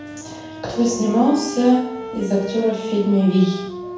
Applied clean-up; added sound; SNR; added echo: none; Wind instrument, woodwind instrument; 12 dB; reverberation time 0.7 s.